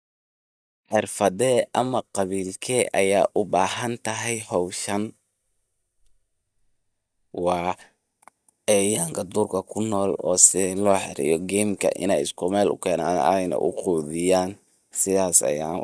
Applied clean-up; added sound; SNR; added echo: neural mask model DeepFilterNet 3.